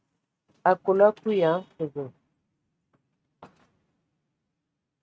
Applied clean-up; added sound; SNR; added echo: neural mask model RNNoise.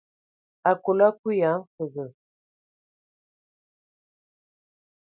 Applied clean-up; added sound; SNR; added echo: none; none; none; none.